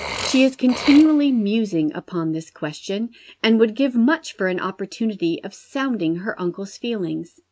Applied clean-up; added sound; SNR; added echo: neural mask model RNNoise.